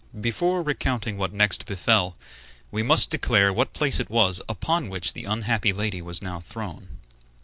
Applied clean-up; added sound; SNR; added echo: none; none; none; none.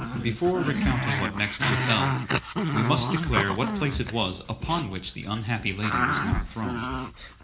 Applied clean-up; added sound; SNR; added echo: none; Growling; 0 dB; reverberation time 0.4 s.